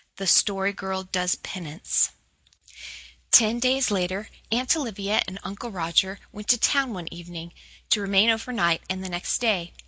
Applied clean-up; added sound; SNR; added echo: none; none; none; none.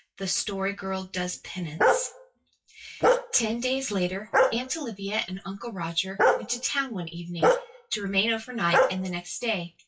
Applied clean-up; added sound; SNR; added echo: classical method WPE with log-MMSE.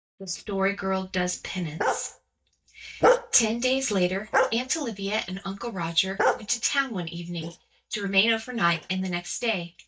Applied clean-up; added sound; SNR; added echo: neural mask model DeepFilterNet 3.